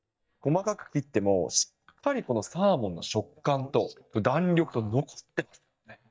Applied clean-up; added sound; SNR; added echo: neural mask model DeepFilterNet 3.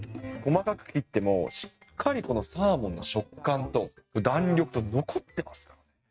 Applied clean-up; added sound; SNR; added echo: neural mask model RNNoise.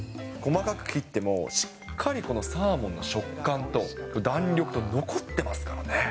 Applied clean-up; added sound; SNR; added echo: none; none; none; none.